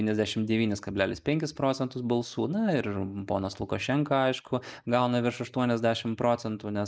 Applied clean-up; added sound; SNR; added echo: neural mask model Resemble Enhance denoiser.